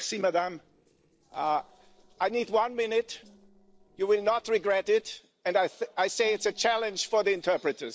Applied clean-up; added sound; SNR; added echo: neural separator model SepFormer DNS4.